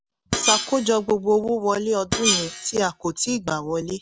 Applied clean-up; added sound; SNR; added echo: none; Screech; 4 dB; none.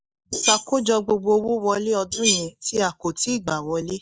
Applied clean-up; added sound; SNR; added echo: neural mask model Resemble Enhance denoiser.